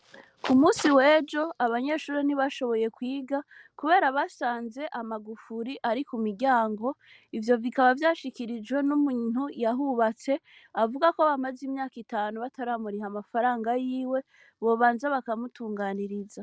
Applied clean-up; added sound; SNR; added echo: none; none; none; none.